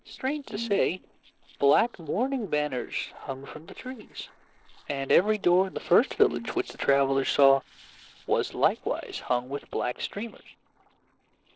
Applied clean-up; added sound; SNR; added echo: neural separator model SepFormer DNS4.